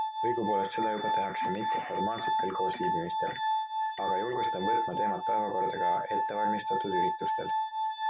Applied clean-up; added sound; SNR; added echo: none; Glass; -5 dB; none.